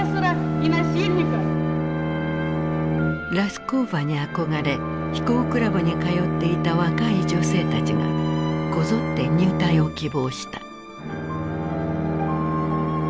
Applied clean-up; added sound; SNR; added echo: none; Bowed string instrument; -1 dB; none.